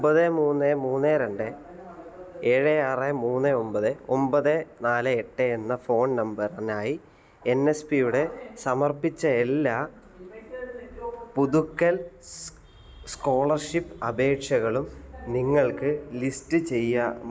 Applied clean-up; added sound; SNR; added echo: none; none; none; none.